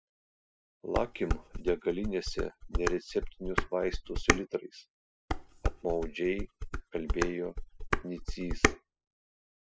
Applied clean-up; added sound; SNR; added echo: classical method spectral subtraction.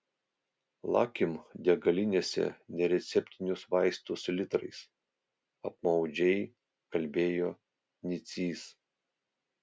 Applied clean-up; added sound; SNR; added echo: none; none; none; none.